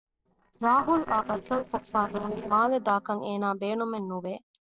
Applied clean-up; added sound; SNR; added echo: neural separator model SepFormer DNS4.